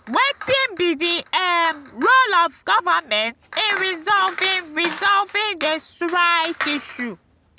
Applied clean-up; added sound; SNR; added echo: none; Chink, clink; 8 dB; none.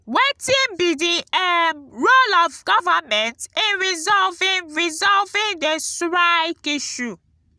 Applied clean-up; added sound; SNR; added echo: none; none; none; none.